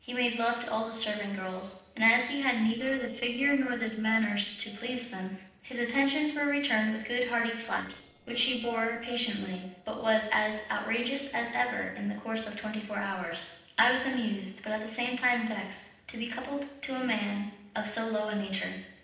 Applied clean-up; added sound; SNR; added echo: neural separator model SepFormer DNS4.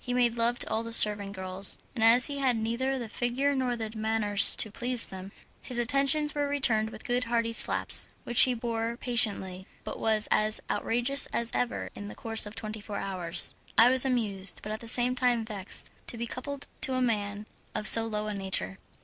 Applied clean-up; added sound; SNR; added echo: none; none; none; none.